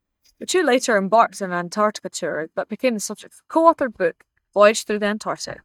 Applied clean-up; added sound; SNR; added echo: neural mask model DeepFilterNet 3.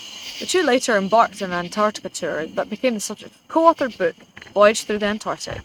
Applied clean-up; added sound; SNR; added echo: neural mask model RNNoise.